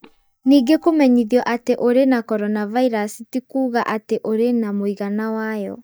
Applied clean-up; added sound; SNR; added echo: neural mask model DeepFilterNet 3.